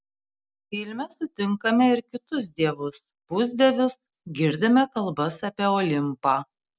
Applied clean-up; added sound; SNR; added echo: none; none; none; none.